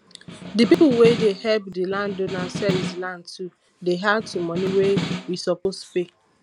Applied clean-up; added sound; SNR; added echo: none; Snare drum; 7 dB; none.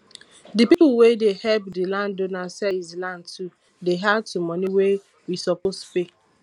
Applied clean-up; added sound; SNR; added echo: none; none; none; none.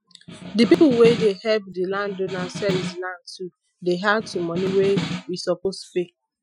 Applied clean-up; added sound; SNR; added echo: classical method Wiener filter.